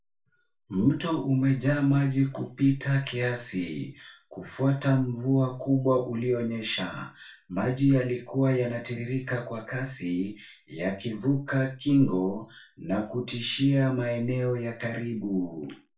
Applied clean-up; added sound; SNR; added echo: none; none; none; reverberation time 0.3 s.